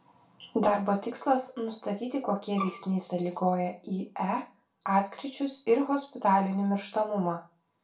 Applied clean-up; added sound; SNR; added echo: none; Bowed string instrument; 10 dB; reverberation time 0.3 s.